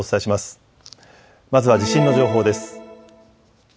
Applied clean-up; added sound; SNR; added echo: none; none; none; none.